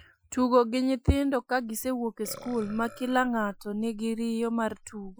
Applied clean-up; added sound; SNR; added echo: classical method Wiener filter.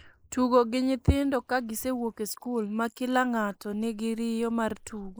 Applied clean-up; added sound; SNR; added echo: neural mask model Resemble Enhance denoiser.